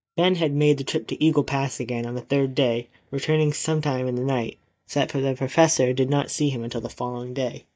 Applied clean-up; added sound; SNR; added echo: neural mask model DeepFilterNet 3.